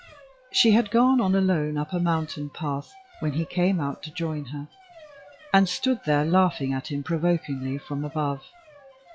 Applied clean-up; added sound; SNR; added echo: classical method log-MMSE.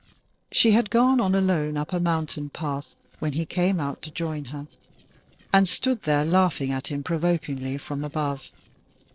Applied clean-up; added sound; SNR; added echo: neural separator model SepFormer DNS4.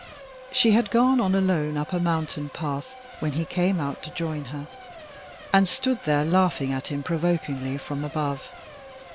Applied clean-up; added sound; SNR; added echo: none; Race car, auto racing / Accelerating, revving, vroom / Mechanisms; 17 dB; none.